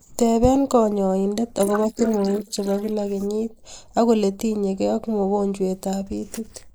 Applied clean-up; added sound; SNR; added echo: neural mask model Resemble Enhance denoiser.